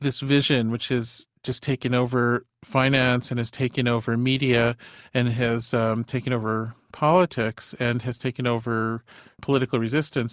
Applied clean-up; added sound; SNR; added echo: none; none; none; none.